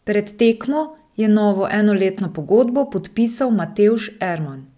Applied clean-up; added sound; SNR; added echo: none; none; none; none.